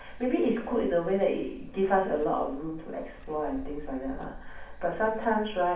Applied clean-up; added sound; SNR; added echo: none; Clock; 13 dB; reverberation time 0.6 s.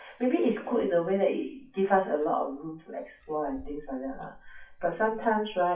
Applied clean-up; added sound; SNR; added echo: classical method WPE with log-MMSE.